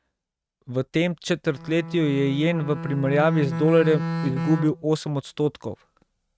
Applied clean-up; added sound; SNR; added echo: neural mask model RNNoise.